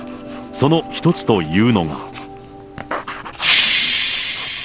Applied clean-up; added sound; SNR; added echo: none; Writing; 14 dB; none.